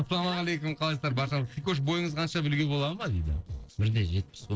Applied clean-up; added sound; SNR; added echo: neural separator model SepFormer DNS4.